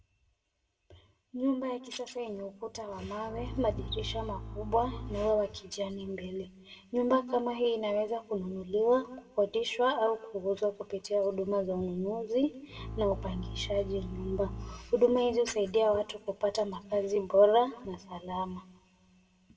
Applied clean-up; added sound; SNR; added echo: none; Bowed string instrument; 10 dB; reverberation time 1.1 s.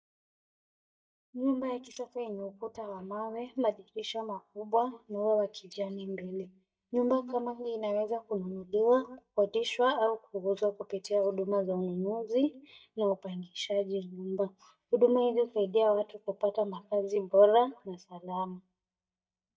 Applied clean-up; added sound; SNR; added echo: neural mask model DeepFilterNet 3.